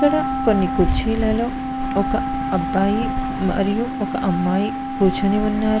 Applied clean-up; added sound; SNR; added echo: none; Wind instrument, woodwind instrument; 5 dB; none.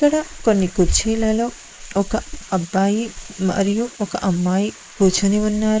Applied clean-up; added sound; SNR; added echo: neural mask model Resemble Enhance denoiser.